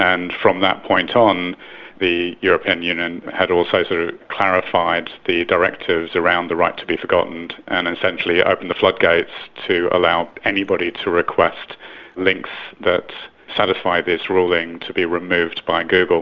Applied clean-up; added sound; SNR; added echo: none; none; none; none.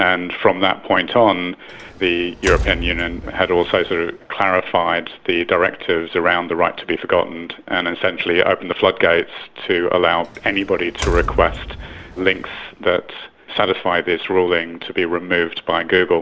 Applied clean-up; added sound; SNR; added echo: none; Door; 10 dB; none.